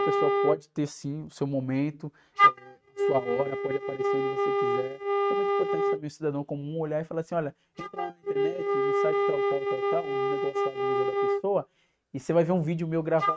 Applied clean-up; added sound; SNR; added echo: neural mask model RNNoise.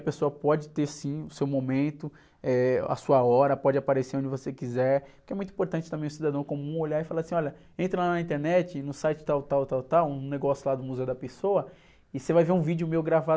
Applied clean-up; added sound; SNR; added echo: none; none; none; none.